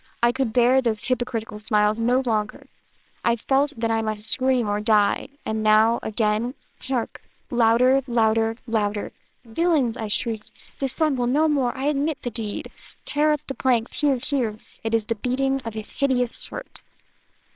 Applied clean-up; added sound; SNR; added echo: neural separator model SepFormer WHAMR!.